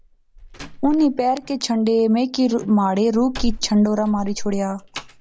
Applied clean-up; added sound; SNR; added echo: none; Slam; 11 dB; none.